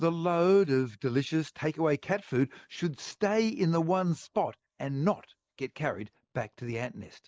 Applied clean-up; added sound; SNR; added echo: neural mask model Resemble Enhance denoiser.